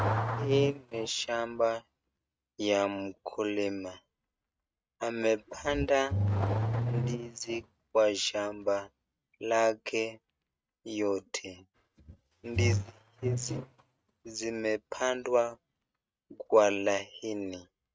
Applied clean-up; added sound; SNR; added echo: neural mask model RNNoise.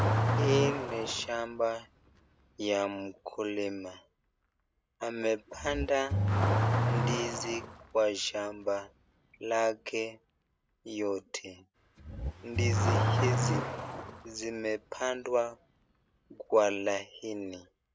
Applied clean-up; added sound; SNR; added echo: none; Accelerating, revving, vroom / Car; 0 dB; none.